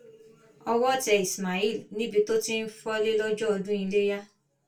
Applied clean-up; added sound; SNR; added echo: none; none; none; reverberation time 0.2 s.